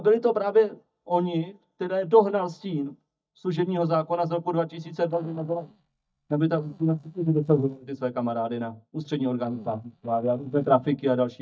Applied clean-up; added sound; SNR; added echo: neural mask model DeepFilterNet 3.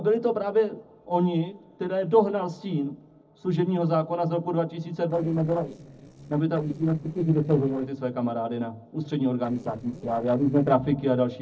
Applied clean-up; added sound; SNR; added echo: neural separator model SepFormer DNS4.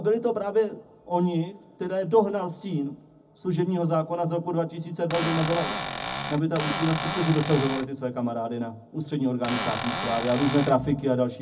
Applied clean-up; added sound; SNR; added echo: none; Cupboard open or close / Door; 3 dB; reverberation time 0.4 s.